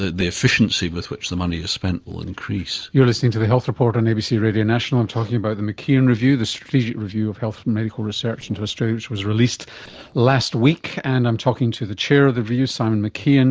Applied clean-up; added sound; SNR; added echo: neural separator model SepFormer DNS4.